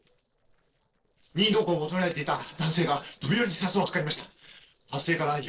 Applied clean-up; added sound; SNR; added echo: neural separator model SepFormer DNS4.